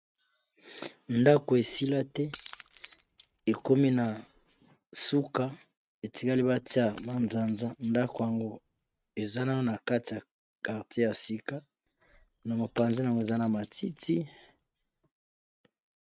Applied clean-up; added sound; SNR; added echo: neural mask model RNNoise.